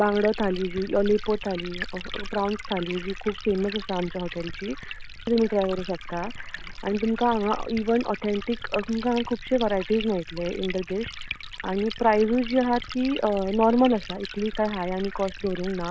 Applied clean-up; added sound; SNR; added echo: none; Liquid; 10 dB; none.